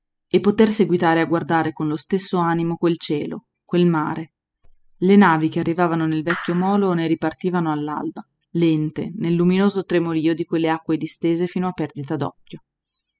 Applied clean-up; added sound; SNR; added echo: classical method spectral subtraction.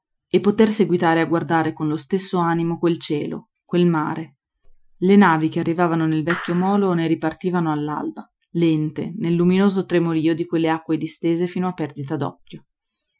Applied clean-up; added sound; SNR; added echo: classical method Wiener filter.